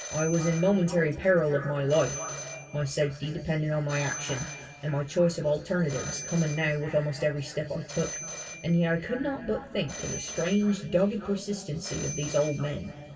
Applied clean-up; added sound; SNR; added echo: none; Telephone; 14 dB; reverberation time 2.9 s.